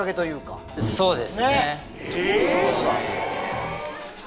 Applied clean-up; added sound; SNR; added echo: none; Thunder; 12 dB; none.